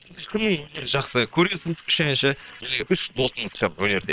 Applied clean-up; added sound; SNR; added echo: neural separator model SepFormer WHAM!.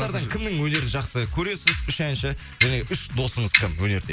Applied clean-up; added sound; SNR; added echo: none; Clock; 4 dB; none.